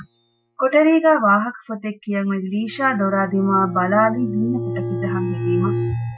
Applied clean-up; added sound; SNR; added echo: classical method Wiener filter.